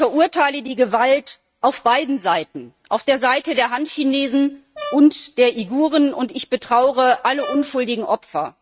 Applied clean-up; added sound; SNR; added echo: neural mask model RNNoise.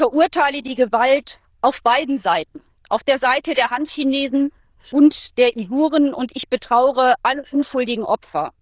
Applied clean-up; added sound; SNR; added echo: neural diffusion model UNIVERSE++.